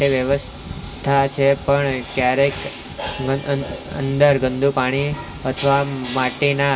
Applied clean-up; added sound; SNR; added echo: none; none; none; reverberation time 1.9 s.